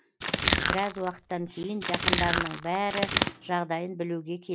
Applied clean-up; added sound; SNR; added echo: none; Bird + Crushing; -5 dB; none.